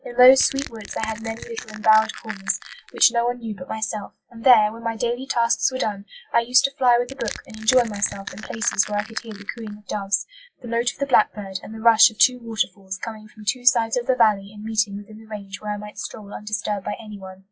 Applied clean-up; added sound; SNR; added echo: classical method log-MMSE.